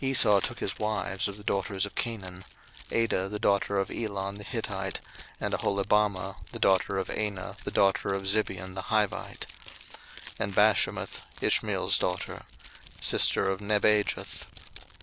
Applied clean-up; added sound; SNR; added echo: none; Keys jangling; 15 dB; none.